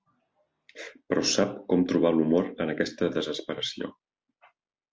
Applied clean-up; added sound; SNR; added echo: none; none; none; none.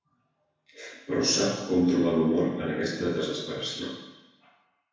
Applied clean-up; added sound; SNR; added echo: none; none; none; reverberation time 1.0 s.